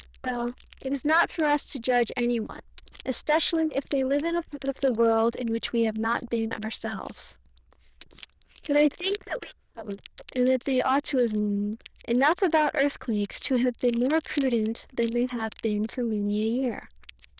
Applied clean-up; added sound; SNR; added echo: neural diffusion model UNIVERSE++.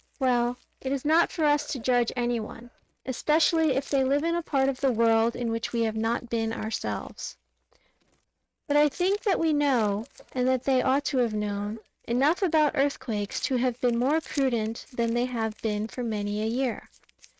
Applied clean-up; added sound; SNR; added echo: neural mask model RNNoise.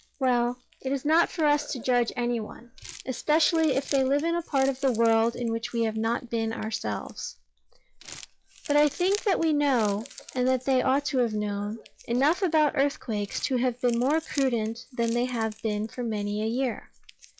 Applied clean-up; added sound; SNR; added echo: classical method log-MMSE.